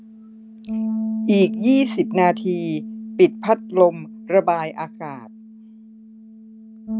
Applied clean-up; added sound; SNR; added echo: none; Bass guitar; 8 dB; none.